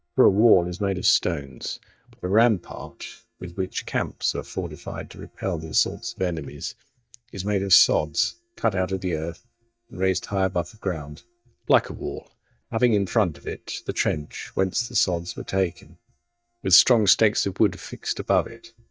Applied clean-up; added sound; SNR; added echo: neural mask model DeepFilterNet 3.